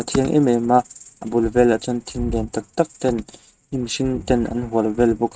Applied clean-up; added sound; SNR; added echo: neural mask model RNNoise.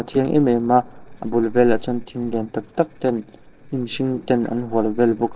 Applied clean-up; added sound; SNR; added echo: neural separator model SepFormer DNS4.